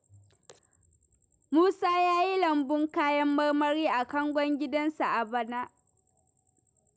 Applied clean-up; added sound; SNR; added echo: none; none; none; none.